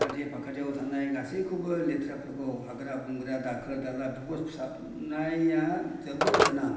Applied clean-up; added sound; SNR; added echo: none; Telephone; 4 dB; reverberation time 0.9 s.